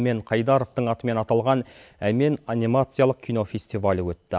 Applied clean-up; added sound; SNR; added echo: none; none; none; none.